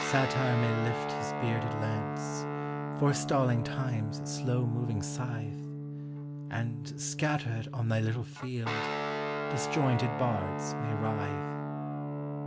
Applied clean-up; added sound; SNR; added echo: none; Guitar; 2 dB; none.